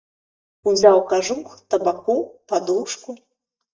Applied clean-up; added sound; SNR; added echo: neural mask model DeepFilterNet 3.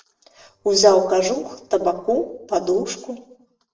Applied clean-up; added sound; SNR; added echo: neural separator model SepFormer DNS4.